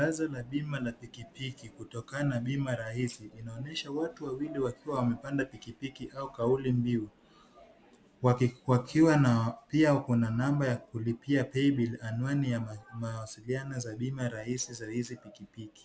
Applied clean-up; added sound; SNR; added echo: none; none; none; none.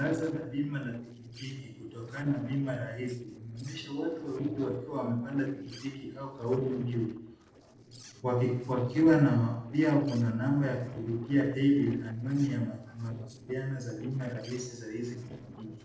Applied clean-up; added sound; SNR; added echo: neural separator model SepFormer DNS4.